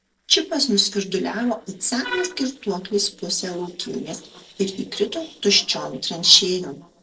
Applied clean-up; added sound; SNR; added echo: neural separator model SepFormer DNS4.